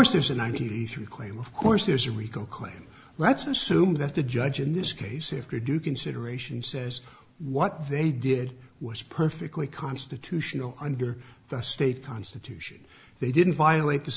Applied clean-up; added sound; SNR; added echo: none; none; none; none.